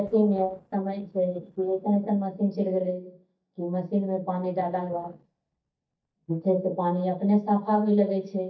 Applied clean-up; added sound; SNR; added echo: neural mask model DeepFilterNet 3.